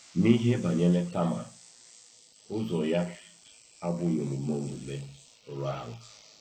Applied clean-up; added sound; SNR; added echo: neural mask model Resemble Enhance denoiser.